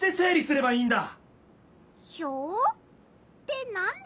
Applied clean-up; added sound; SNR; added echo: none; none; none; none.